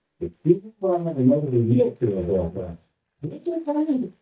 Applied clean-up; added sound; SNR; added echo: neural mask model DeepFilterNet 3.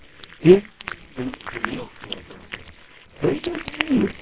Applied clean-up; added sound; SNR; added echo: neural separator model SepFormer WHAMR!.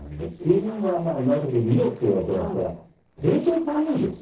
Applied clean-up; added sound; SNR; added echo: neural separator model SepFormer DNS4.